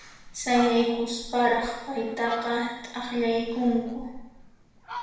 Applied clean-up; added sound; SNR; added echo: none; Fowl; 15 dB; reverberation time 1.0 s.